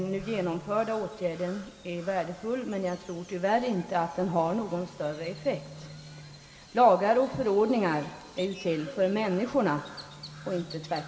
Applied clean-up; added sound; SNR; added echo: none; Crow; 19 dB; reverberation time 1.5 s.